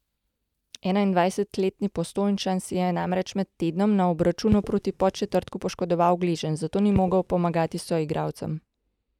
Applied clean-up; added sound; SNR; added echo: neural mask model DeepFilterNet 3.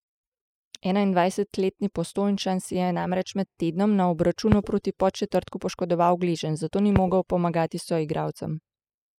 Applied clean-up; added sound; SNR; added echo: classical method spectral subtraction.